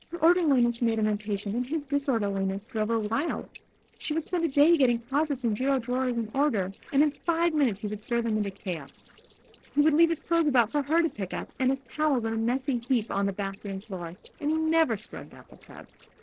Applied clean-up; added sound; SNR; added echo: neural separator model SepFormer DNS4.